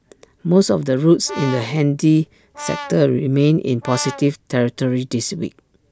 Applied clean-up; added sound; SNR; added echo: none; Brass instrument; 15 dB; none.